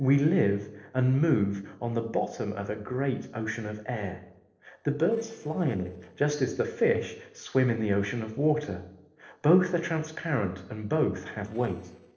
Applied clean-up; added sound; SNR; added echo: neural separator model SepFormer DNS4.